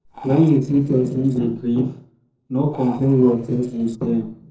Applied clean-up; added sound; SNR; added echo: neural separator model SepFormer DNS4.